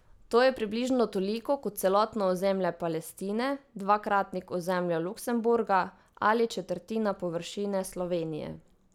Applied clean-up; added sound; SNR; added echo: none; none; none; none.